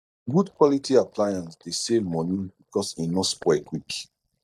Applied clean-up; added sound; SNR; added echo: neural mask model DeepFilterNet 3.